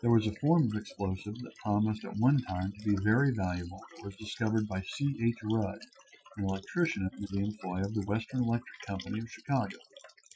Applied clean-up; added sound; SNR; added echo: classical method Wiener filter.